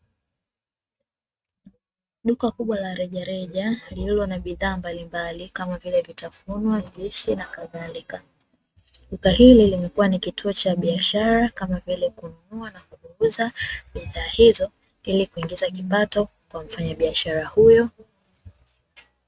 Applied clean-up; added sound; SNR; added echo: neural mask model RNNoise.